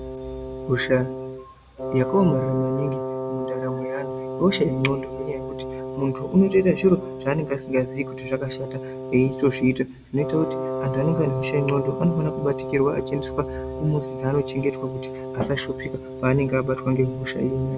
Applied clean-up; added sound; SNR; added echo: none; Wind instrument, woodwind instrument; 7 dB; none.